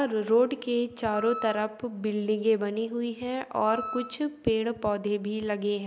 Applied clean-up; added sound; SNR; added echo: none; Wind instrument, woodwind instrument; 13 dB; none.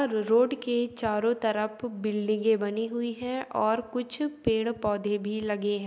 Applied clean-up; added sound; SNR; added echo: none; none; none; none.